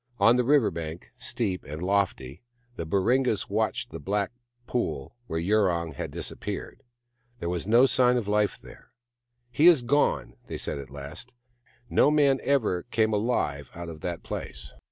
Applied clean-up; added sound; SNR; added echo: none; none; none; none.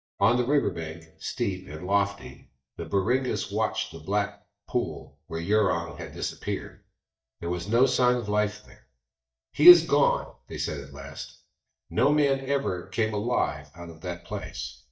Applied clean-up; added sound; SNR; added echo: neural mask model DeepFilterNet 3.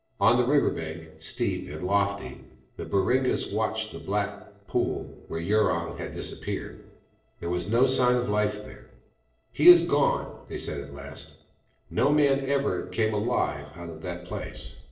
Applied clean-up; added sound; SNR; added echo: neural separator model SepFormer DNS4.